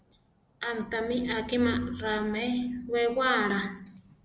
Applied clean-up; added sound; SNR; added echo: none; none; none; none.